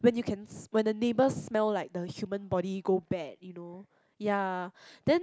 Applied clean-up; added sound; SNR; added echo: none; none; none; none.